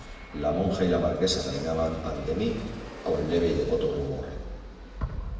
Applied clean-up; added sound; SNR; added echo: none; Aircraft; 18 dB; reverberation time 1.1 s.